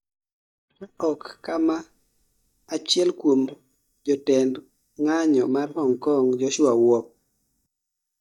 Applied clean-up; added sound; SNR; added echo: neural mask model DeepFilterNet 3.